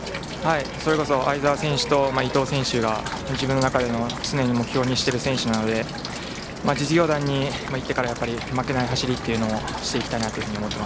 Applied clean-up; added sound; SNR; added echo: none; Rain; 14 dB; none.